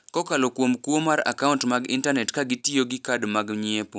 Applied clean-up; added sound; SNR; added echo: none; none; none; none.